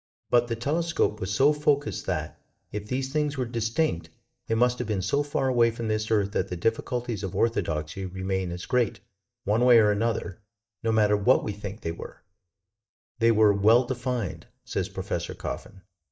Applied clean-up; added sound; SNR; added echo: neural mask model DeepFilterNet 3.